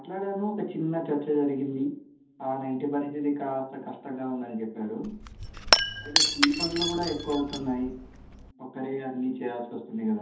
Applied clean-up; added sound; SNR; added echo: none; Shatter / Crushing; -2 dB; reverberation time 0.7 s.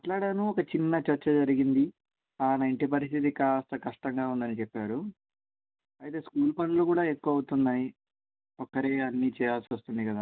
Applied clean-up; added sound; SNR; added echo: none; none; none; none.